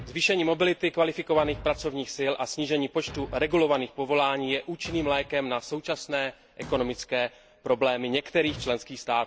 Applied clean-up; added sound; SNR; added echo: none; Thump, thud; 19 dB; none.